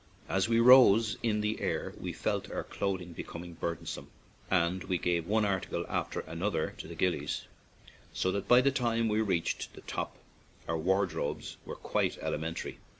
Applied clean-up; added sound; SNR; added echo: none; none; none; none.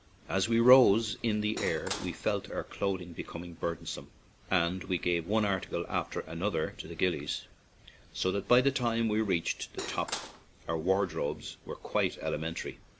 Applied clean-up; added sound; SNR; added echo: none; Cutlery, silverware / Dishes, pots, and pans; 9 dB; none.